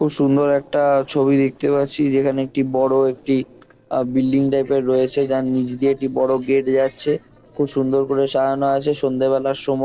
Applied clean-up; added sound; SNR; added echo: neural separator model SepFormer DNS4.